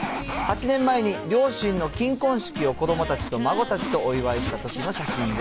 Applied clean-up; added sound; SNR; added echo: none; Squeak; 9 dB; none.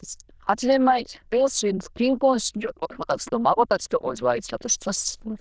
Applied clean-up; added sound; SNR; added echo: neural diffusion model UNIVERSE++.